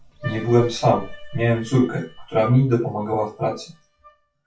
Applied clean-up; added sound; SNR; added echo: classical method WPE with log-MMSE.